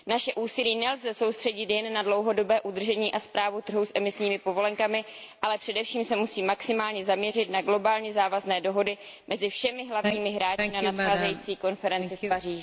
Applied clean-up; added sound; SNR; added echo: none; none; none; none.